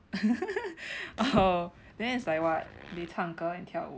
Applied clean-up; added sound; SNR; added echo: none; Fart; 18 dB; none.